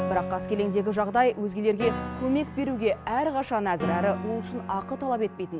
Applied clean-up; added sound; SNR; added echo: none; Piano; 8 dB; none.